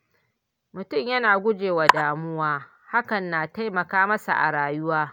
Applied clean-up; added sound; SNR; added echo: none; none; none; none.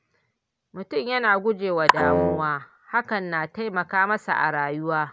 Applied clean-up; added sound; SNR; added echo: none; Wind instrument, woodwind instrument; 0 dB; none.